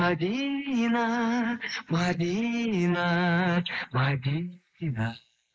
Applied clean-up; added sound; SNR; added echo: neural mask model Resemble Enhance denoiser.